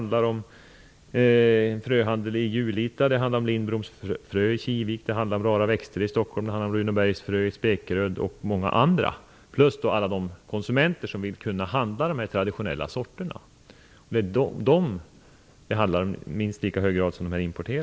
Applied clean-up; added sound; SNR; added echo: none; none; none; none.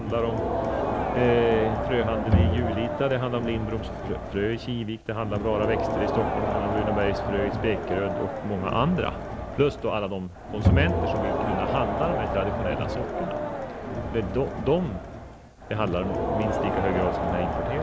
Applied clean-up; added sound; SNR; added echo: none; Crowd + Bowed string instrument; 0 dB; none.